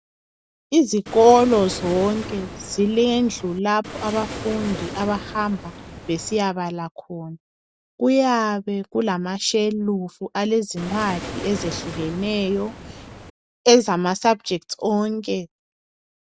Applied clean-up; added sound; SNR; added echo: none; Waves, surf; 11 dB; none.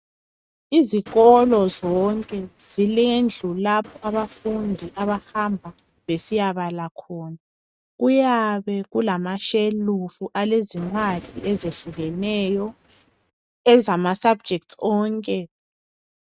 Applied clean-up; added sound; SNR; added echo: neural mask model RNNoise.